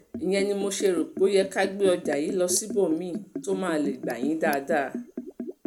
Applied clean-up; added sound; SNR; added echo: none; Liquid; 10 dB; none.